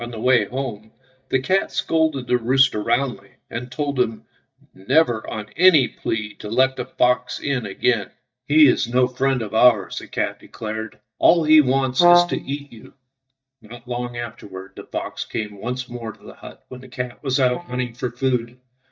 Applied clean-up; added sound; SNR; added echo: neural mask model DeepFilterNet 3.